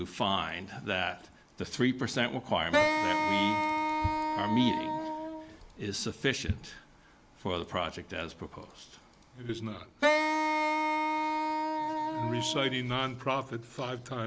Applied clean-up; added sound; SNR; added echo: none; Wind instrument, woodwind instrument; -4 dB; none.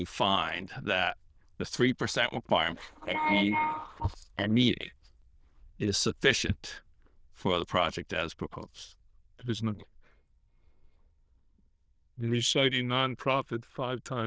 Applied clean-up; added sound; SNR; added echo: neural diffusion model UNIVERSE++.